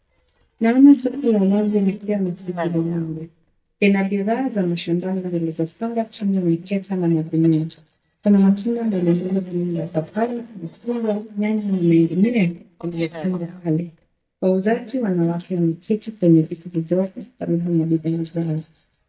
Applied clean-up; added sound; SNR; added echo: neural mask model DeepFilterNet 3.